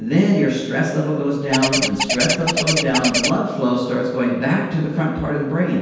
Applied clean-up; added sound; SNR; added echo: none; Bird; 2 dB; reverberation time 1.2 s.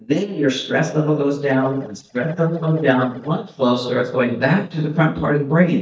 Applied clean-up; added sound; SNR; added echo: neural mask model DeepFilterNet 3.